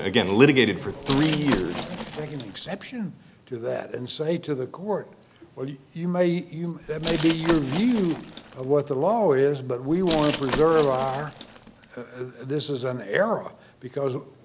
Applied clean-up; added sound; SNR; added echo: none; Glass; 11 dB; none.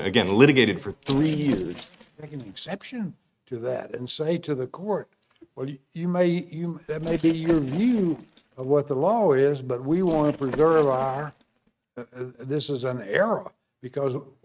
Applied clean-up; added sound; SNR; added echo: neural mask model RNNoise.